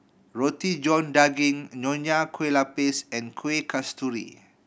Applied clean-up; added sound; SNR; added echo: none; none; none; none.